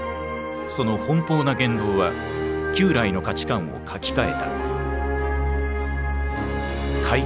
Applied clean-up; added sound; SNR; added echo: none; none; none; none.